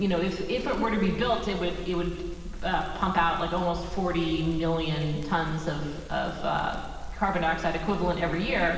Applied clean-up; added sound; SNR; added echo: none; Crackle; 9 dB; reverberation time 1.3 s.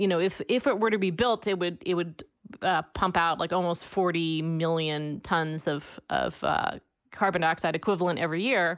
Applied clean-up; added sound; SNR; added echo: none; none; none; none.